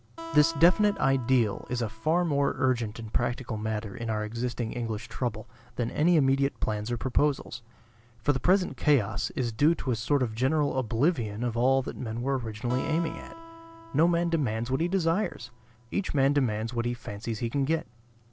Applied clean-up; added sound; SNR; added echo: none; Acoustic guitar; 18 dB; none.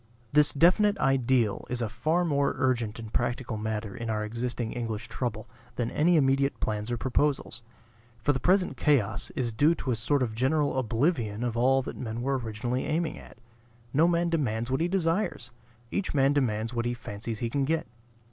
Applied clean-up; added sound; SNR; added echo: none; none; none; none.